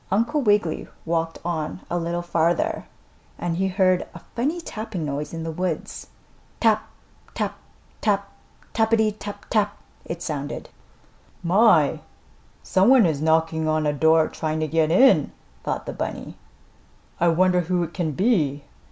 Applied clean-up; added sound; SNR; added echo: none; none; none; none.